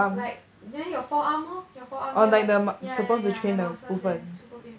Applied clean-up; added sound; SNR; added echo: none; none; none; none.